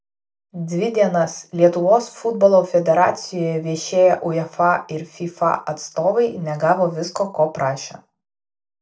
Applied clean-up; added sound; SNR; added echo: none; none; none; reverberation time 0.2 s.